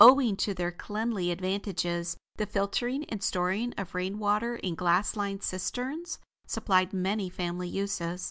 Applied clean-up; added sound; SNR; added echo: none; none; none; none.